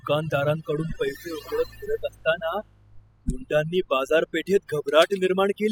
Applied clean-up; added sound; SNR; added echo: classical method spectral subtraction.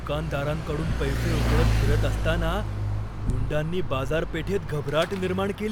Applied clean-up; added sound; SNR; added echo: none; Mechanisms / Bicycle; -2 dB; none.